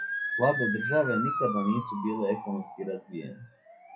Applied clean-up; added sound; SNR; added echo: classical method WPE with log-MMSE.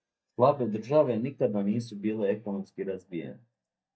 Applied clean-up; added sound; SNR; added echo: neural mask model DeepFilterNet 3.